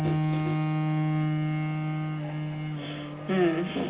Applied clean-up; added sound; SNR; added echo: none; Bowed string instrument; -5 dB; reverberation time 0.4 s.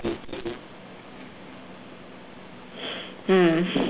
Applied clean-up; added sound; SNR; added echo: none; none; none; none.